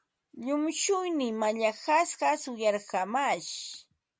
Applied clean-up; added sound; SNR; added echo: none; none; none; none.